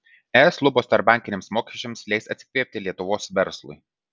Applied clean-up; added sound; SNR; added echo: none; none; none; none.